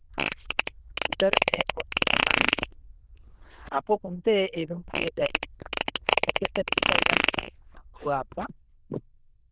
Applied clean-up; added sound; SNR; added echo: neural diffusion model UNIVERSE++.